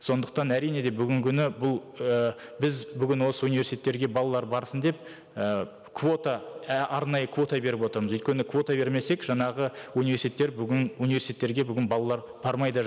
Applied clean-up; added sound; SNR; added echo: none; none; none; none.